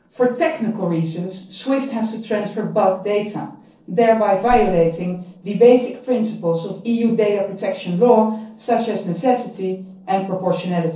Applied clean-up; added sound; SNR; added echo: neural separator model SepFormer DNS4.